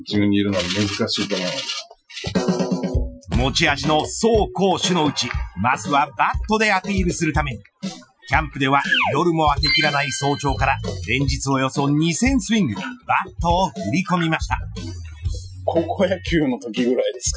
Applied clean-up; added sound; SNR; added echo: classical method Wiener filter.